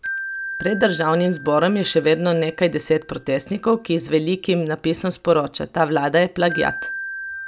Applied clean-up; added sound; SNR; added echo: none; Wind chime; 13 dB; none.